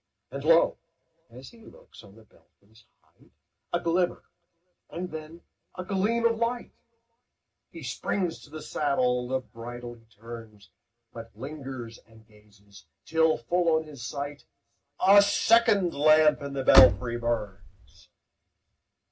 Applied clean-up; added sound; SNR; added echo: none; Slam; -3 dB; reverberation time 0.4 s.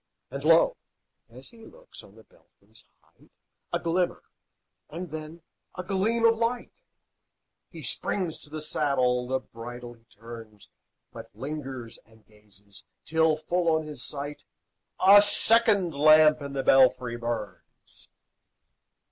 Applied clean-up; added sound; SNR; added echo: none; none; none; none.